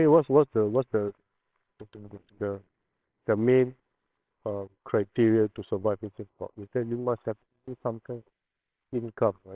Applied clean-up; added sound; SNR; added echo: neural separator model SepFormer WHAMR!.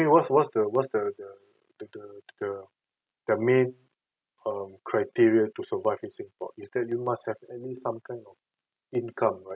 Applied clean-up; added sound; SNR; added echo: none; none; none; none.